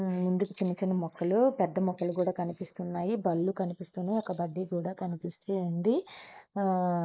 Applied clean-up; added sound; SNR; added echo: neural mask model Resemble Enhance denoiser.